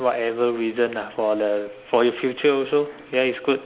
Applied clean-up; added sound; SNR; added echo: none; none; none; none.